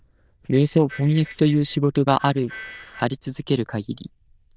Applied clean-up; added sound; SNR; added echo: neural diffusion model UNIVERSE++.